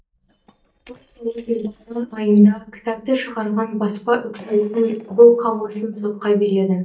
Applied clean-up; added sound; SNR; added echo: neural mask model DeepFilterNet 3.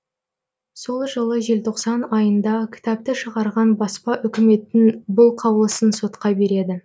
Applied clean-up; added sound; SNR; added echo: none; none; none; none.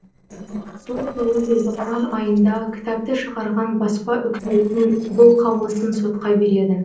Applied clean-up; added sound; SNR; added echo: neural separator model SepFormer DNS4.